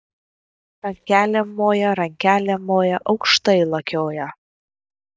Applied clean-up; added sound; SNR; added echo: neural mask model DeepFilterNet 3.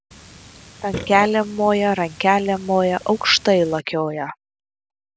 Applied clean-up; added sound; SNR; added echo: none; Burping, eructation; 17 dB; none.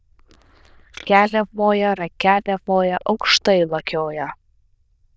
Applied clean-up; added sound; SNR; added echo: neural diffusion model UNIVERSE++.